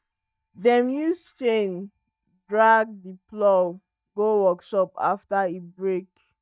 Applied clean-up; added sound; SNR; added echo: neural mask model DeepFilterNet 3.